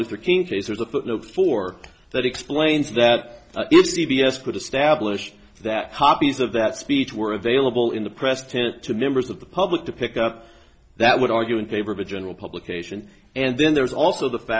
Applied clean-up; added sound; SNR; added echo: none; none; none; none.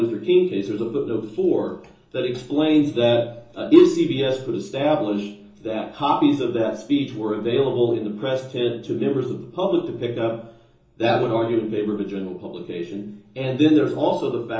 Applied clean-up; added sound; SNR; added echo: none; none; none; reverberation time 1.2 s.